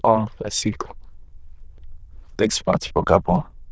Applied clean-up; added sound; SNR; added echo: neural diffusion model UNIVERSE++.